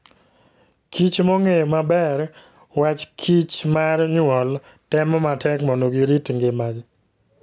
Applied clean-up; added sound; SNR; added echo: none; none; none; none.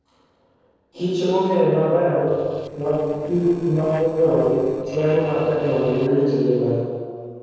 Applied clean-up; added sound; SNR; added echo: neural separator model SepFormer DNS4.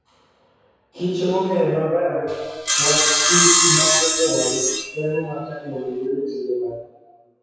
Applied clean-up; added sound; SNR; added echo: classical method WPE with log-MMSE.